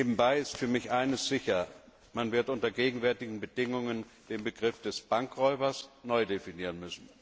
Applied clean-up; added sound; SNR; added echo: none; none; none; none.